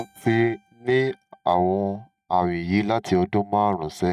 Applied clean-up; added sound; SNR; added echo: neural mask model RNNoise.